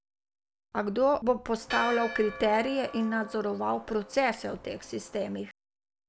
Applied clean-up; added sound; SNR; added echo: none; Church bell; 12 dB; none.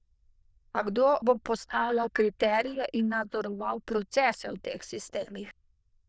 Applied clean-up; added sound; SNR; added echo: neural diffusion model UNIVERSE++.